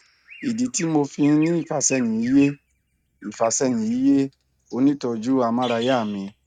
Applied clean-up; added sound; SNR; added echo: neural mask model RNNoise.